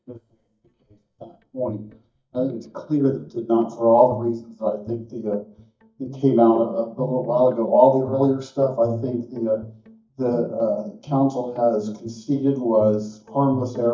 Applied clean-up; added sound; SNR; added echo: neural mask model DeepFilterNet 3.